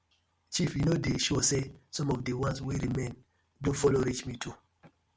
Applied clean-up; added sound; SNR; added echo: none; none; none; none.